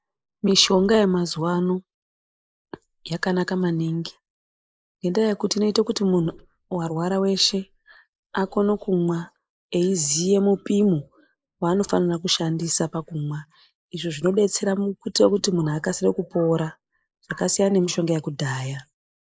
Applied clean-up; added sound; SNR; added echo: neural mask model Resemble Enhance denoiser.